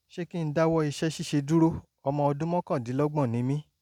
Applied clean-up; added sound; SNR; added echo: none; none; none; none.